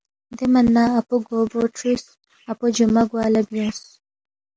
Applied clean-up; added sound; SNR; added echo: none; none; none; none.